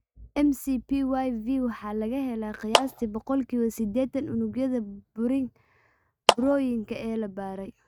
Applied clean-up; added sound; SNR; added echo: neural mask model RNNoise.